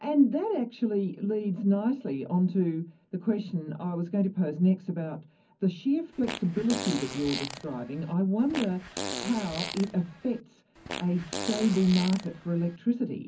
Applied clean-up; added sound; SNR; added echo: none; Fart; 10 dB; reverberation time 0.4 s.